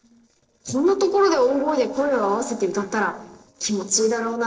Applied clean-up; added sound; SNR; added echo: neural separator model SepFormer DNS4.